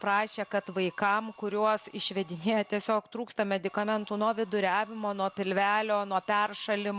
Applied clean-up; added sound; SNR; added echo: none; Alarm; 17 dB; none.